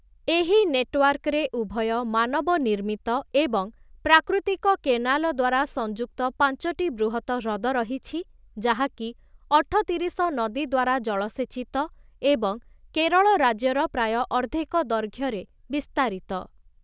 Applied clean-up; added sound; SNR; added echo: none; none; none; none.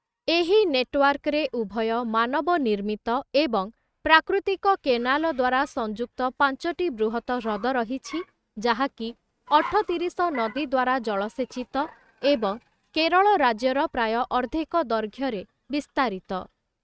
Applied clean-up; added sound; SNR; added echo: neural mask model RNNoise.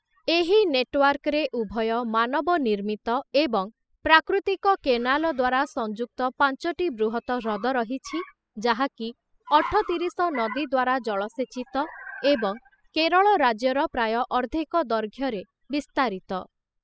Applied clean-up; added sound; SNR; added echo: classical method spectral subtraction.